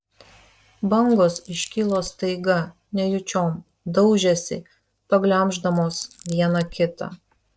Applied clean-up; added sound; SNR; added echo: neural separator model SepFormer DNS4.